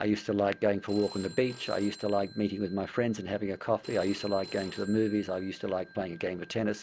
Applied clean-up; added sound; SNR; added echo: none; Telephone; 19 dB; none.